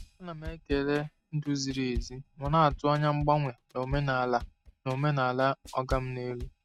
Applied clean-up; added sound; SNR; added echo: neural mask model RNNoise.